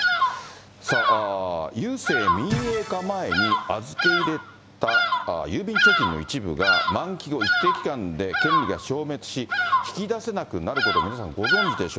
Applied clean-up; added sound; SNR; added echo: none; Bird vocalization, bird call, bird song; -3 dB; none.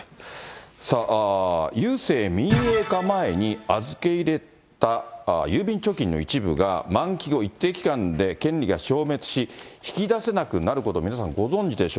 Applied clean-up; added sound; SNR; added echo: none; none; none; none.